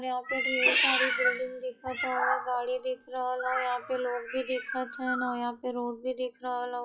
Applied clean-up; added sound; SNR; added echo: classical method log-MMSE.